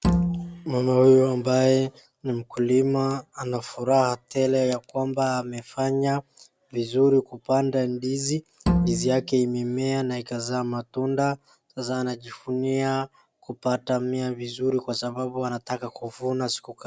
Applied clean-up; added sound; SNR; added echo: none; Bowed string instrument; 1 dB; none.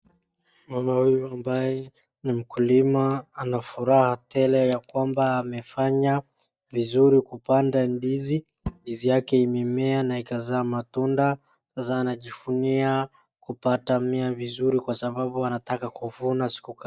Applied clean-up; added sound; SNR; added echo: neural mask model DeepFilterNet 3.